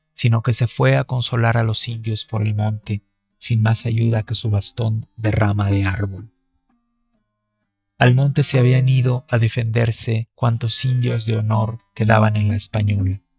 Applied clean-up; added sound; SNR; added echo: neural mask model DeepFilterNet 3.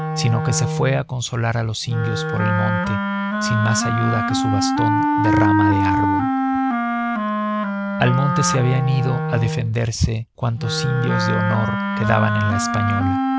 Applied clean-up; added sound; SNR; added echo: none; Wind instrument, woodwind instrument; -1 dB; none.